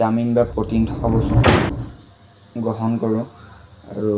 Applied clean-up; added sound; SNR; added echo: none; Sliding door; -1 dB; reverberation time 0.4 s.